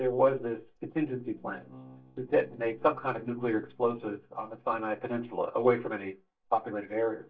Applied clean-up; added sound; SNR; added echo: neural mask model DeepFilterNet 3.